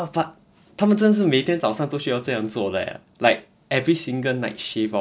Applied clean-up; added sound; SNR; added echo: none; none; none; none.